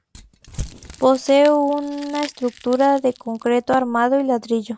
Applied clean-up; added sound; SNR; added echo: none; Crumpling, crinkling / Crushing; 18 dB; none.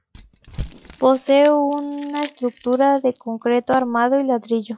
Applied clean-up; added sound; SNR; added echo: classical method log-MMSE.